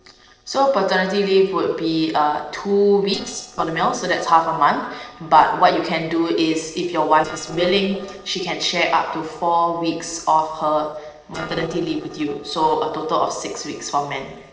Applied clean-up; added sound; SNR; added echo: neural separator model SepFormer DNS4.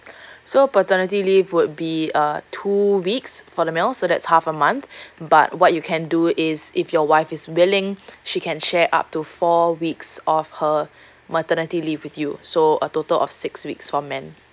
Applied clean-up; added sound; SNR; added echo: none; none; none; none.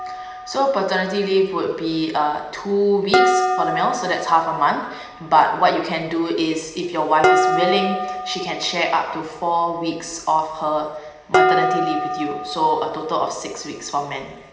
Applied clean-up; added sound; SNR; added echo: none; Dishes, pots, and pans; 3 dB; reverberation time 1.1 s.